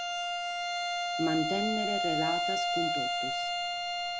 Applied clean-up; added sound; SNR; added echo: none; Bowed string instrument; -5 dB; none.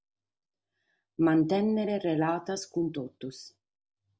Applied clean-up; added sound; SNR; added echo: none; none; none; none.